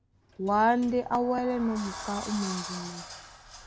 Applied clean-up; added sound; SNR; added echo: none; Sliding door; 12 dB; none.